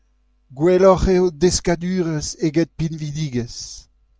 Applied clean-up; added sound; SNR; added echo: none; none; none; none.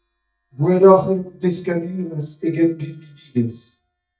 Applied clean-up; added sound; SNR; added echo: neural mask model DeepFilterNet 3.